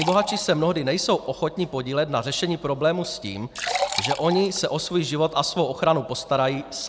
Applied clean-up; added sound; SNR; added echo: none; Liquid; 10 dB; none.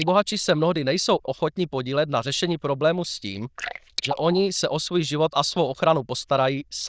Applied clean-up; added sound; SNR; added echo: neural diffusion model UNIVERSE++.